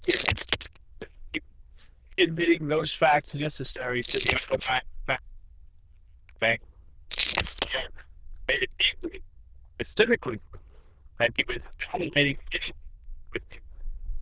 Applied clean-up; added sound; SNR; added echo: neural diffusion model UNIVERSE++.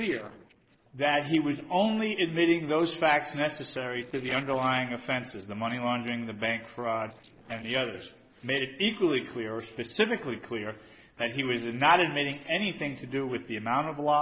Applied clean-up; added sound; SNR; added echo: neural separator model SepFormer DNS4.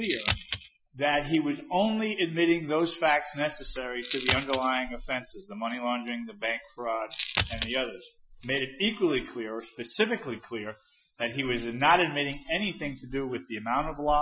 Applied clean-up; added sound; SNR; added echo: classical method Wiener filter.